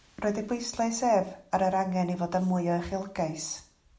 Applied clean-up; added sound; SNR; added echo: none; none; none; none.